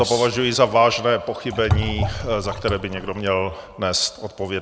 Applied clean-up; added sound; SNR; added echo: none; Liquid; 5 dB; none.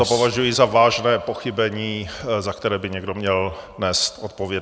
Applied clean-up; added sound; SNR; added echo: none; none; none; none.